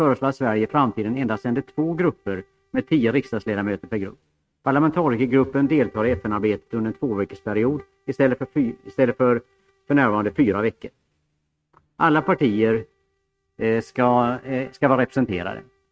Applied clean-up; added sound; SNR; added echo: neural mask model RNNoise.